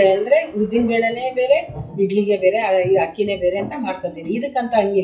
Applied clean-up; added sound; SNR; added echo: classical method WPE with log-MMSE.